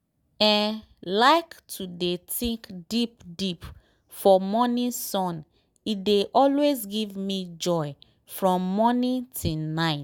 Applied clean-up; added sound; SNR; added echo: none; none; none; none.